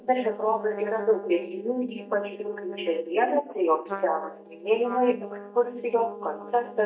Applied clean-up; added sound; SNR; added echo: neural mask model DeepFilterNet 3.